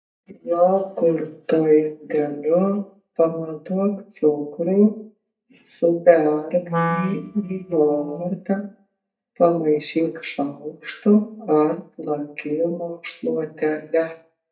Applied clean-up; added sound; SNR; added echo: neural mask model DeepFilterNet 3.